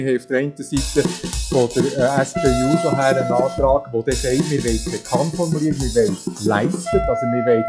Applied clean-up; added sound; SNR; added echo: classical method log-MMSE.